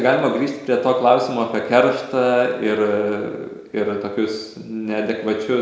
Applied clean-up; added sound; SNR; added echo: none; none; none; none.